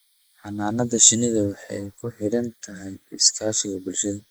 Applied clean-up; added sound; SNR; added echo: neural mask model Resemble Enhance denoiser.